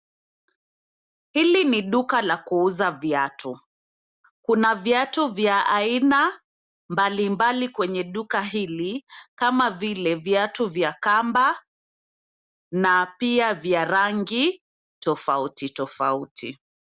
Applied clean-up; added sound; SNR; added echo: none; none; none; none.